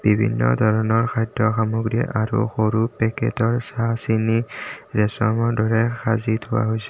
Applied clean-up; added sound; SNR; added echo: none; none; none; none.